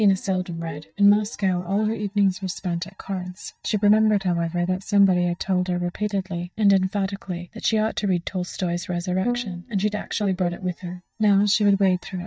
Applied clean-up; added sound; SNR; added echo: neural mask model DeepFilterNet 3.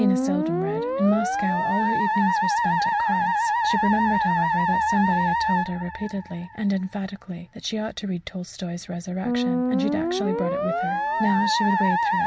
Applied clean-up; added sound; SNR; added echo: none; Musical instrument; -3 dB; none.